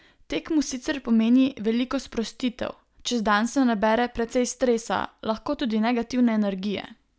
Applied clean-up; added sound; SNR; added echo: none; none; none; none.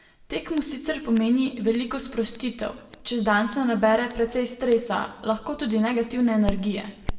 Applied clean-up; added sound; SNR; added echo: none; Scissors; 14 dB; reverberation time 0.8 s.